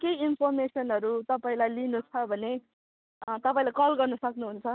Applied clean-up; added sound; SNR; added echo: none; none; none; none.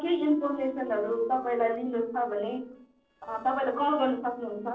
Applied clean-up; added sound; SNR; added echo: neural separator model SepFormer DNS4.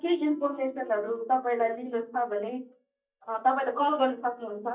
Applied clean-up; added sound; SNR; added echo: neural mask model DeepFilterNet 3.